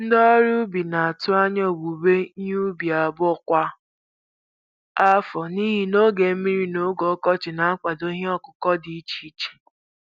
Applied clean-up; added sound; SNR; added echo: none; none; none; none.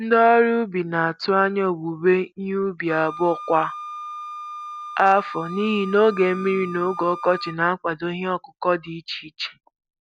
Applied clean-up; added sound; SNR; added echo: none; Wind instrument, woodwind instrument; 15 dB; none.